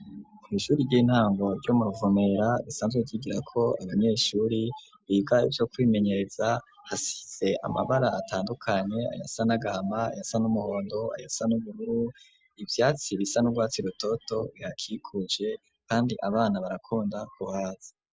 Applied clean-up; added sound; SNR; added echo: none; none; none; none.